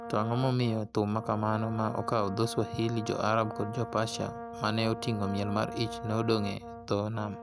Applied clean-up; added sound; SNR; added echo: none; Brass instrument; 11 dB; none.